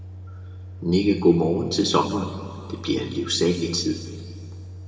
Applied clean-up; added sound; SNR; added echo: none; Microwave oven; 13 dB; reverberation time 2.1 s.